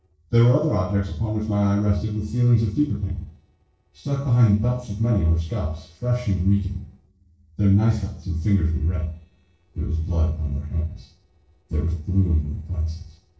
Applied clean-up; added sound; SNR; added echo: neural separator model SepFormer DNS4.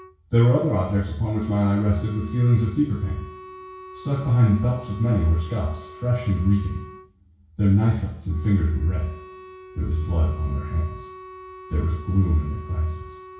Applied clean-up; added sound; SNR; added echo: none; Wind instrument, woodwind instrument; 19 dB; reverberation time 0.6 s.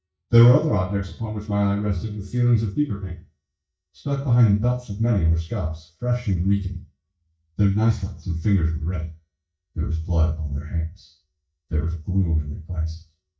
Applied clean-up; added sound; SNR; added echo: neural mask model DeepFilterNet 3.